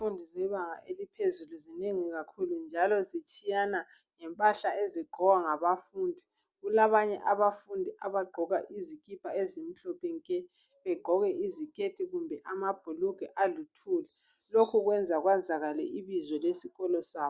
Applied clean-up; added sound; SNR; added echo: none; none; none; none.